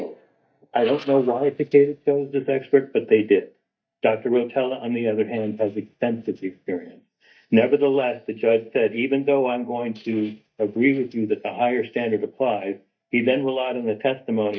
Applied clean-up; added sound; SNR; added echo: neural mask model DeepFilterNet 3.